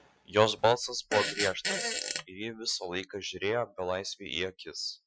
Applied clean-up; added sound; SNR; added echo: classical method Wiener filter.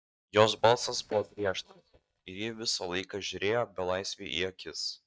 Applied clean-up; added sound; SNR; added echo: neural mask model DeepFilterNet 3.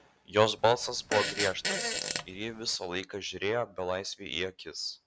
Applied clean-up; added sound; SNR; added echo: none; Fart; 3 dB; none.